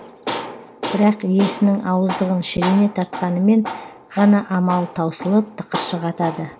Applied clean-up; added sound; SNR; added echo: none; Tools; 11 dB; none.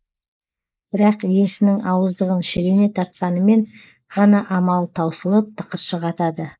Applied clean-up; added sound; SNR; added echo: neural mask model Resemble Enhance denoiser.